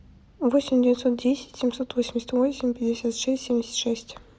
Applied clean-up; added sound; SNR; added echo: none; none; none; none.